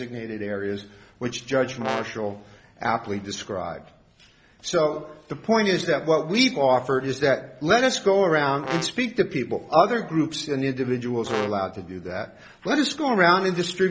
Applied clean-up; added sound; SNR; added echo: none; Brass instrument; 11 dB; none.